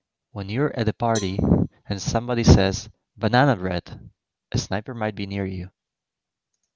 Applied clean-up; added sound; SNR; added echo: none; Cowbell; 19 dB; none.